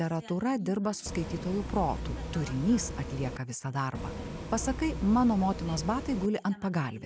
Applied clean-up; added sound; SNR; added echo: none; Bus; 7 dB; none.